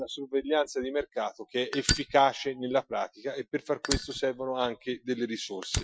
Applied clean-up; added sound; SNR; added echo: classical method Wiener filter.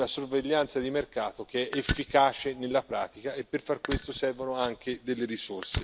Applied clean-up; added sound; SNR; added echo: none; Fire; 8 dB; none.